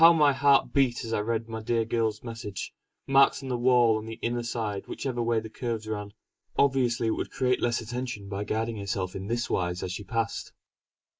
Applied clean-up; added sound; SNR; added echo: neural mask model Resemble Enhance denoiser.